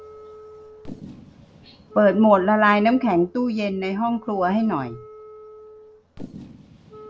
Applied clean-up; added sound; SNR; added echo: none; Fireworks + Wind instrument, woodwind instrument; 19 dB; none.